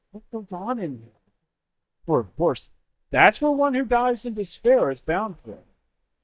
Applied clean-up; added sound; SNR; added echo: neural mask model DeepFilterNet 3.